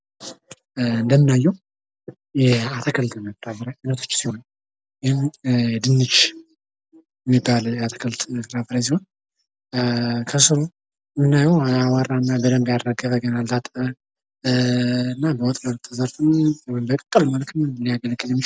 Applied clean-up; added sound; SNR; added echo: none; none; none; none.